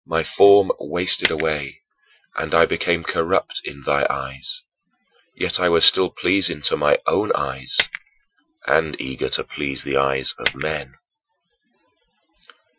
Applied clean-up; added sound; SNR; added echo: classical method Wiener filter.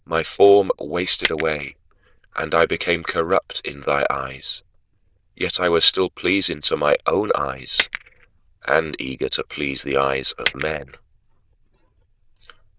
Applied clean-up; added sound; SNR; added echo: neural diffusion model UNIVERSE++.